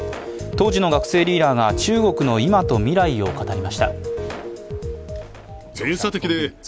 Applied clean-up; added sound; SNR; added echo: none; none; none; none.